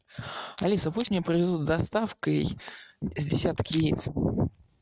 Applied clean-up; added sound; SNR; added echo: neural mask model RNNoise.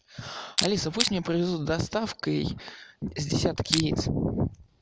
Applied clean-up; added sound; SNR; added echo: none; Crushing; 1 dB; none.